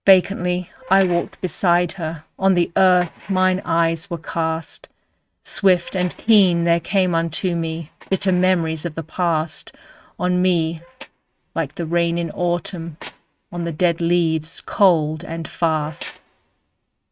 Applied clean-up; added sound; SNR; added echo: neural mask model RNNoise.